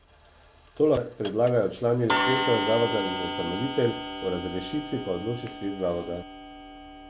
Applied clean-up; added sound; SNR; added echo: none; Clock; 5 dB; none.